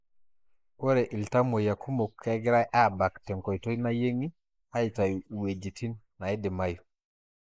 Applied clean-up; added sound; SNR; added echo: neural mask model Resemble Enhance denoiser.